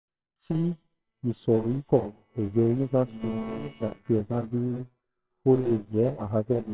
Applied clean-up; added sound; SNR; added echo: neural separator model SepFormer WHAMR!.